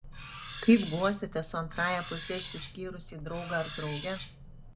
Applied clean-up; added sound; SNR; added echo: none; Cutlery, silverware; 4 dB; reverberation time 0.3 s.